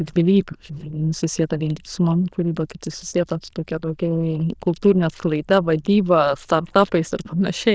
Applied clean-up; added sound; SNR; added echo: neural diffusion model UNIVERSE++.